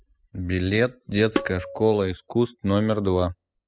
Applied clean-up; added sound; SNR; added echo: classical method spectral subtraction.